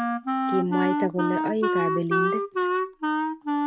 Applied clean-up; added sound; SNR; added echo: none; Wind instrument, woodwind instrument; -4 dB; none.